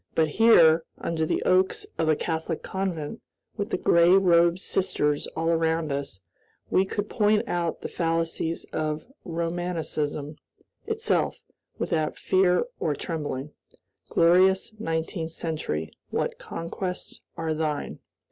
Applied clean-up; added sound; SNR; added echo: none; none; none; none.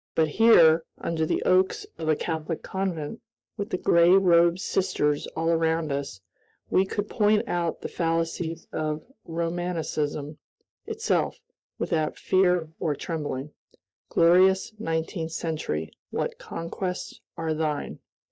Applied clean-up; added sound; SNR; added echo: neural mask model DeepFilterNet 3.